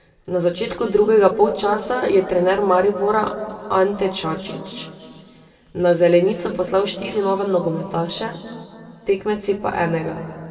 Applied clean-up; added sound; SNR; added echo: none; none; none; reverberation time 2.4 s.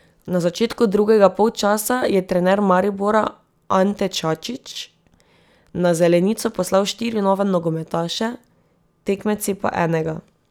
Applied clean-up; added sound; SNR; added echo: none; none; none; none.